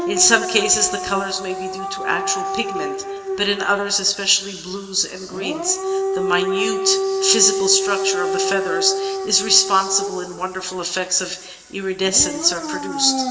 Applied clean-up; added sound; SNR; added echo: none; Siren / Dog; 4 dB; reverberation time 2.8 s.